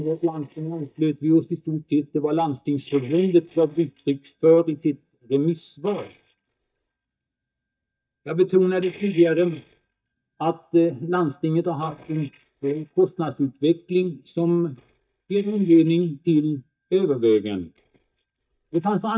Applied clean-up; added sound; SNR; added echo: neural mask model DeepFilterNet 3.